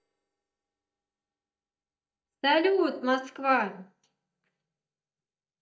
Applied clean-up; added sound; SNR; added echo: neural mask model DeepFilterNet 3.